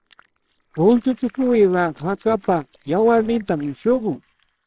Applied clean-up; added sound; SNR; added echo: neural separator model SepFormer WHAMR!.